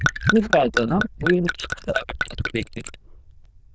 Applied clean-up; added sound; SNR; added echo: neural diffusion model UNIVERSE++.